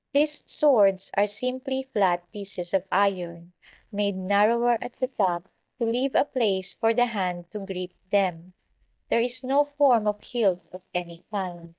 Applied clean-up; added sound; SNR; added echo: neural mask model DeepFilterNet 3.